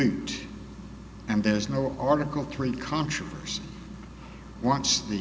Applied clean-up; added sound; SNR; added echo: none; none; none; none.